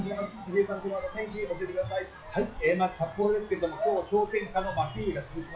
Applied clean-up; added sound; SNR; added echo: classical method WPE with log-MMSE.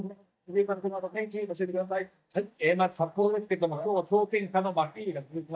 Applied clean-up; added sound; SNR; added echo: neural mask model DeepFilterNet 3.